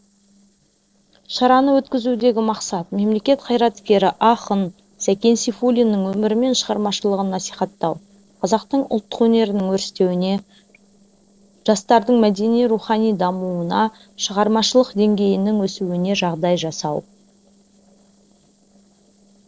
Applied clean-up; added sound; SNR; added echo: neural separator model SepFormer DNS4.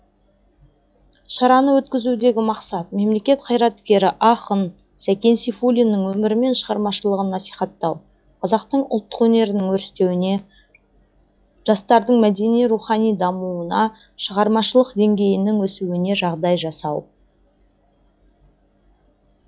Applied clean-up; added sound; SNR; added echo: classical method log-MMSE.